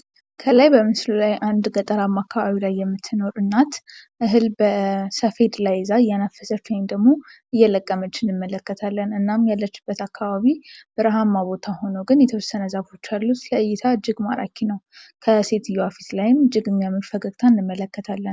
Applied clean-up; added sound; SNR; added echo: none; none; none; none.